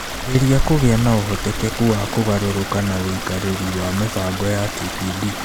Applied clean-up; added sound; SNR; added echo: none; Stream; 5 dB; none.